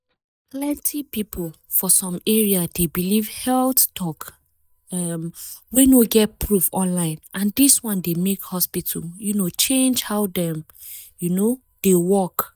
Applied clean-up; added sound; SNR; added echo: neural mask model DeepFilterNet 3.